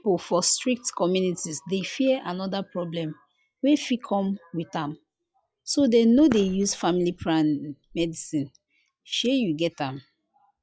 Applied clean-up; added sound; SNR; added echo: classical method log-MMSE.